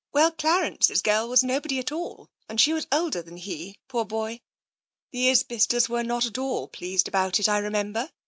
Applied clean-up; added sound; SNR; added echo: none; none; none; none.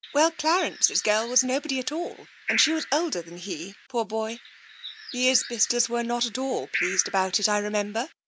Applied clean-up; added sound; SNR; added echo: none; Bird; 11 dB; none.